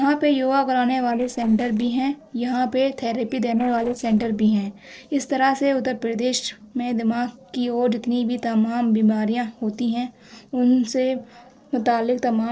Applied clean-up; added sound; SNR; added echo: neural separator model SepFormer DNS4.